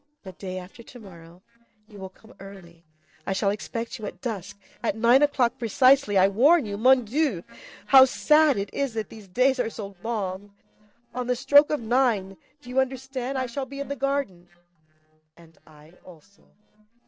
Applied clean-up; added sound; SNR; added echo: neural separator model SepFormer DNS4.